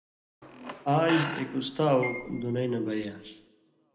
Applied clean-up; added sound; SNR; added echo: none; Squeak / Screech; 10 dB; reverberation time 0.7 s.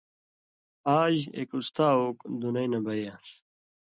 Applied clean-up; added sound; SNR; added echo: none; none; none; none.